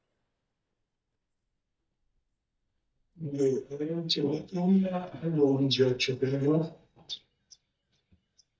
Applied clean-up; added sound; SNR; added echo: neural mask model DeepFilterNet 3.